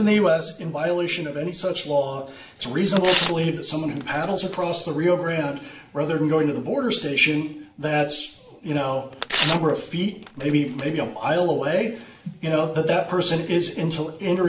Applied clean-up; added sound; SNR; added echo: none; Tearing; 5 dB; none.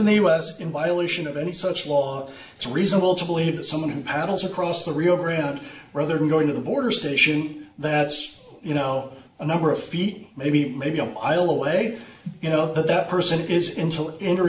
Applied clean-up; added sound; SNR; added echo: none; none; none; none.